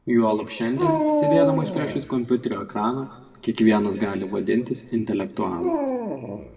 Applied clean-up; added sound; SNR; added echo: none; Dog; 3 dB; reverberation time 1.6 s.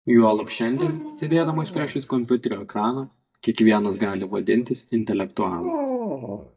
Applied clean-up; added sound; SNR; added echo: neural mask model DeepFilterNet 3.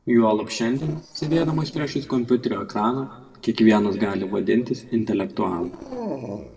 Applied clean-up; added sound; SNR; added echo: neural separator model SepFormer DNS4.